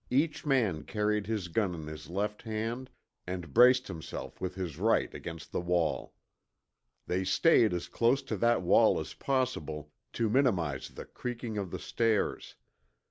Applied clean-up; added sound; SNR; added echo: none; none; none; none.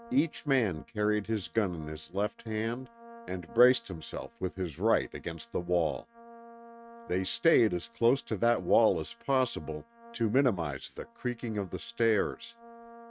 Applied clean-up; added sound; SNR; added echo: neural mask model RNNoise.